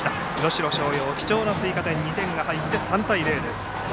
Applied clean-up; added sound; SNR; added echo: none; Tools; 14 dB; none.